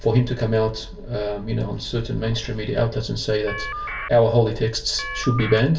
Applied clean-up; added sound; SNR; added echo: none; Telephone; 8 dB; reverberation time 0.2 s.